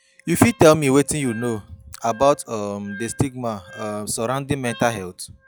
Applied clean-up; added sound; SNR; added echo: classical method log-MMSE.